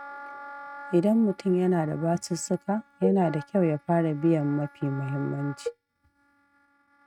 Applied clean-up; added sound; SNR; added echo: neural mask model RNNoise.